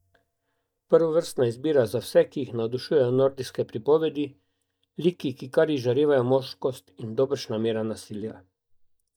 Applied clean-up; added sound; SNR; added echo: neural mask model DeepFilterNet 3.